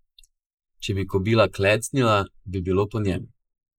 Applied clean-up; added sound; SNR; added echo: neural mask model Resemble Enhance denoiser.